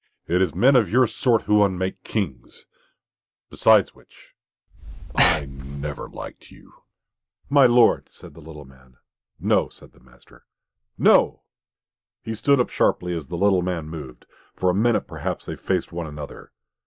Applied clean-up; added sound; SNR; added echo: neural mask model DeepFilterNet 3.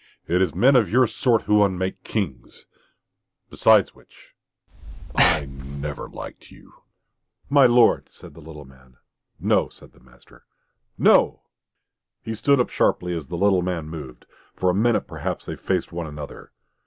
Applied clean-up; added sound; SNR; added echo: none; Breathing; 2 dB; none.